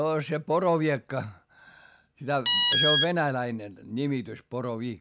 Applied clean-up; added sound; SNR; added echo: none; Alarm; -4 dB; none.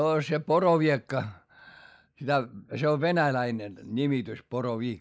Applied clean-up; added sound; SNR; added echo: neural mask model Resemble Enhance denoiser.